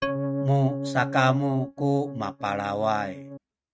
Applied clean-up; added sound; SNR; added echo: neural mask model RNNoise.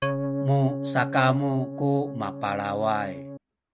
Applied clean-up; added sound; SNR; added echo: none; Organ; 5 dB; none.